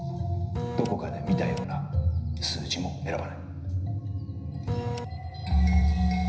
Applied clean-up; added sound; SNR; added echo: none; Printer; 5 dB; reverberation time 0.9 s.